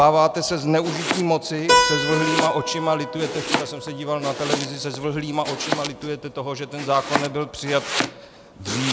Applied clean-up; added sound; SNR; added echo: none; Keyboard (musical) + Domestic sounds, home sounds; 3 dB; none.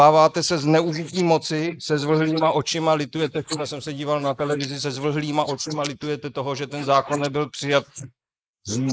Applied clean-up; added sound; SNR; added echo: neural mask model Resemble Enhance denoiser.